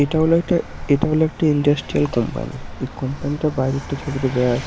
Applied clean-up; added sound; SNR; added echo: none; Vehicle; 13 dB; none.